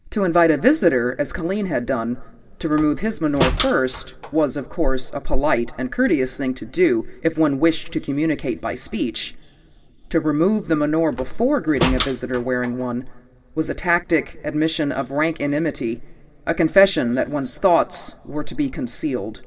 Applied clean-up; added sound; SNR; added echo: none; Slam; 9 dB; reverberation time 2.0 s.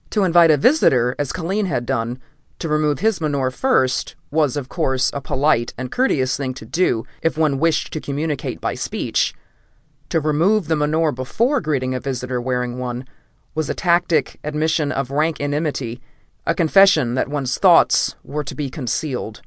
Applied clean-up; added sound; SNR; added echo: none; none; none; none.